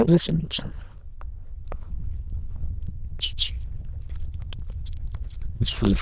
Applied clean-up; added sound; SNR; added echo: neural diffusion model UNIVERSE++.